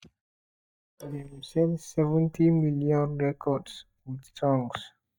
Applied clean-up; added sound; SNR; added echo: neural mask model DeepFilterNet 3.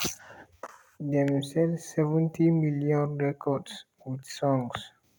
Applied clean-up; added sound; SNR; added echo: none; none; none; none.